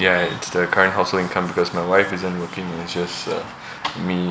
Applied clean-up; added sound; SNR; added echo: none; none; none; none.